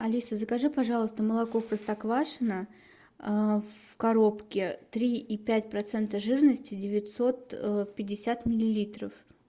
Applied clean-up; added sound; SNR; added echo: none; none; none; none.